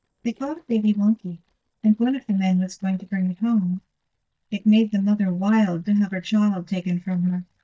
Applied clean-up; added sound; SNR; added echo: neural mask model DeepFilterNet 3.